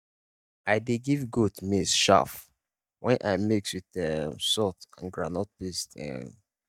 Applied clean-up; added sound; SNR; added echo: neural mask model DeepFilterNet 3.